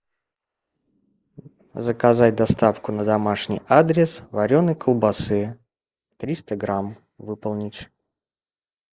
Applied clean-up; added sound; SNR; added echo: neural mask model Resemble Enhance denoiser.